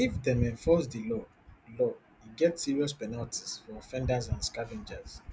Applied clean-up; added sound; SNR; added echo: none; none; none; none.